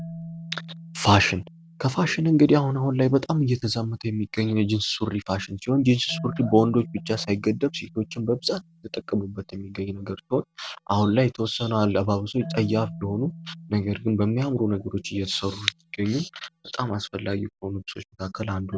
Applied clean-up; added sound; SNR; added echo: none; Marimba, xylophone; 18 dB; none.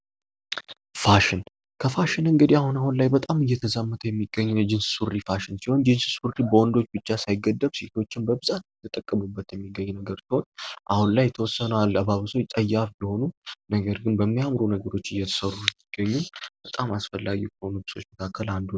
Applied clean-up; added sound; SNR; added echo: none; none; none; none.